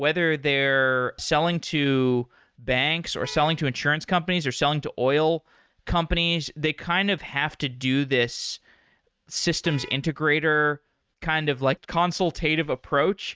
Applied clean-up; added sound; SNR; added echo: neural mask model RNNoise.